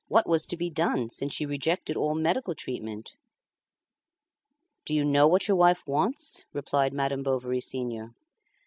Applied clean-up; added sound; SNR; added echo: none; none; none; none.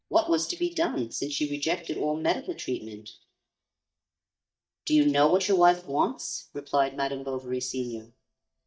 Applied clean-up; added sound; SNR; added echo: neural mask model DeepFilterNet 3.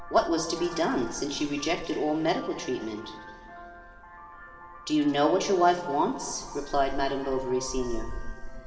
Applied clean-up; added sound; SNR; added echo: none; Vehicle horn, car horn, honking; 10 dB; reverberation time 2.1 s.